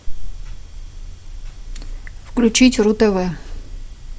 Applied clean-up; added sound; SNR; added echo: none; none; none; none.